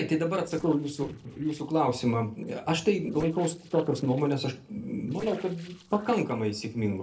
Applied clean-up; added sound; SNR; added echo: neural separator model SepFormer DNS4.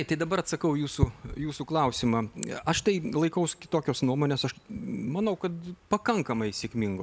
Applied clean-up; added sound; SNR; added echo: none; none; none; none.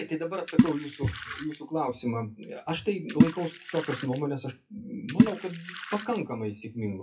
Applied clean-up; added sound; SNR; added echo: classical method WPE with log-MMSE.